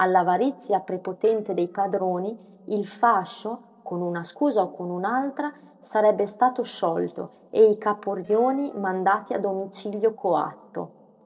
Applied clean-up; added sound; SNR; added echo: neural separator model SepFormer DNS4.